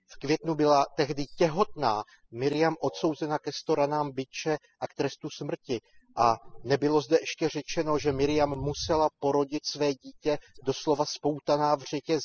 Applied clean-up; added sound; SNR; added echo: classical method spectral subtraction.